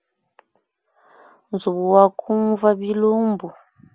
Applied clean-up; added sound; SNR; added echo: none; none; none; none.